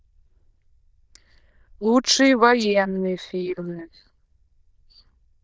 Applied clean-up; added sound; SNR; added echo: neural diffusion model UNIVERSE++.